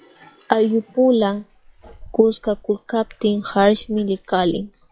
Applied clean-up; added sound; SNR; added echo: classical method log-MMSE.